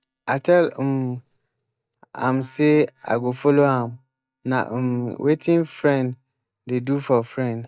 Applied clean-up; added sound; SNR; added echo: neural mask model DeepFilterNet 3.